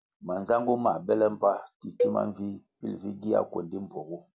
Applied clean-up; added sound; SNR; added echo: none; Cowbell; 5 dB; none.